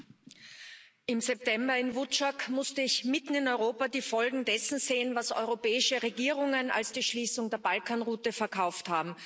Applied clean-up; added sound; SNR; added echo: none; none; none; none.